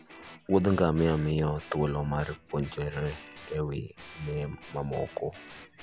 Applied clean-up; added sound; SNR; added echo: none; Guitar; 19 dB; none.